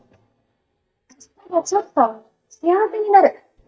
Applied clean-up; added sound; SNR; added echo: neural mask model DeepFilterNet 3.